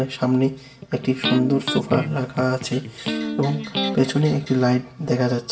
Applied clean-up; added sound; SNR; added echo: none; Electric guitar; 6 dB; reverberation time 0.4 s.